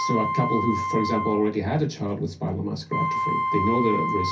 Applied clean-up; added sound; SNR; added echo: none; Wind instrument, woodwind instrument; 2 dB; reverberation time 0.3 s.